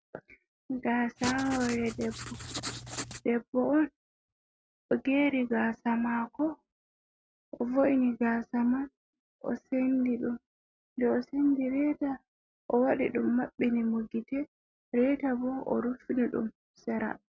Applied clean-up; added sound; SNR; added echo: none; Writing; 9 dB; none.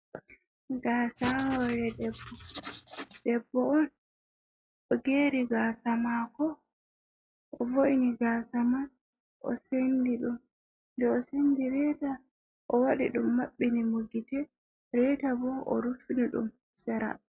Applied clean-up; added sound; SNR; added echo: classical method log-MMSE.